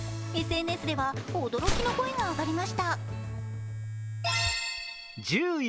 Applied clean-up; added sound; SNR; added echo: none; Gunshot, gunfire + Domestic sounds, home sounds; 5 dB; none.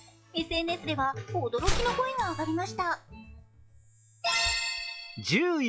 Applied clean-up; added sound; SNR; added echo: classical method log-MMSE.